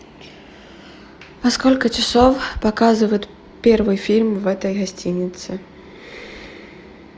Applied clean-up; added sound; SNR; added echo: none; none; none; none.